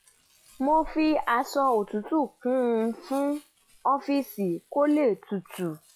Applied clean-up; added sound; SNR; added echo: classical method log-MMSE.